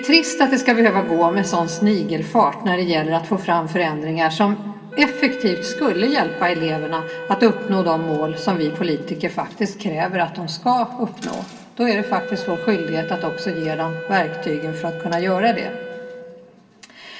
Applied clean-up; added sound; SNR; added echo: none; Wind instrument, woodwind instrument; 12 dB; reverberation time 2.0 s.